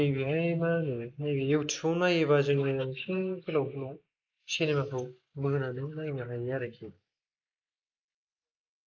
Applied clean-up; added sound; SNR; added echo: neural mask model Resemble Enhance denoiser.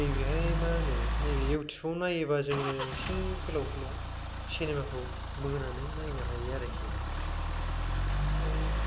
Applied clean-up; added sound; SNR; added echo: none; Idling / Engine starting / Accelerating, revving, vroom / Car; -3 dB; none.